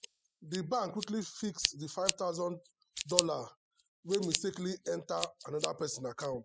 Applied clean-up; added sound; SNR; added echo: classical method spectral subtraction.